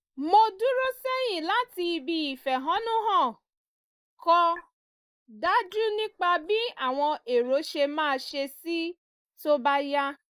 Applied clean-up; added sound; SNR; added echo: neural mask model Resemble Enhance denoiser.